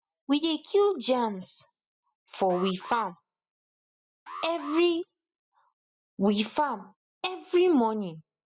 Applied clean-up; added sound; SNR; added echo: classical method spectral subtraction.